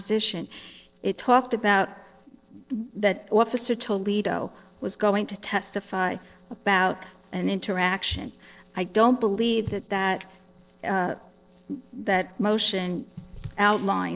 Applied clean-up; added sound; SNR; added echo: neural separator model SepFormer DNS4.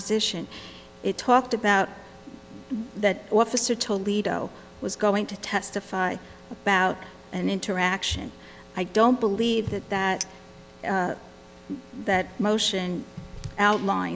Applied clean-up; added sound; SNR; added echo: none; Chink, clink; 18 dB; none.